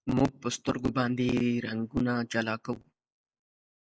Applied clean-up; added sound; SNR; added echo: none; none; none; none.